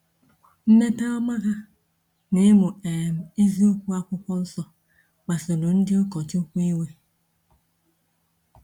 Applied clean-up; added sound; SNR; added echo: none; none; none; none.